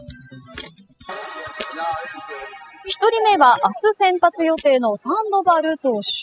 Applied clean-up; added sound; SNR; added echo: classical method spectral subtraction.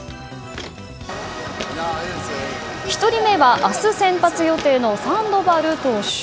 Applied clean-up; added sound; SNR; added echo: none; Walk, footsteps; 19 dB; none.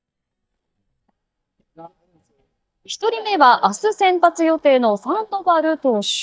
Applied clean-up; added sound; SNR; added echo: neural mask model DeepFilterNet 3.